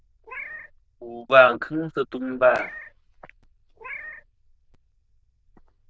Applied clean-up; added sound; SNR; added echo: neural diffusion model UNIVERSE++.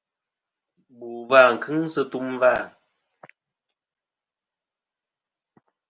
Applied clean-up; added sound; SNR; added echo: none; none; none; none.